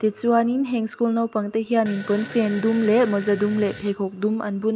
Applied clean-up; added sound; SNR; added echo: none; Fart; 16 dB; none.